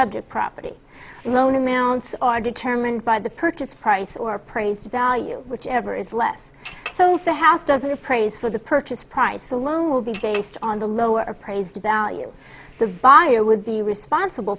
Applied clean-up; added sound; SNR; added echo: none; Chink, clink; 18 dB; none.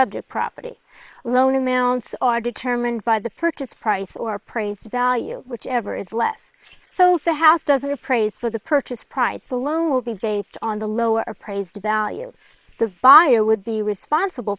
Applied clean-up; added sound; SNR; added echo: neural separator model SepFormer WHAM!.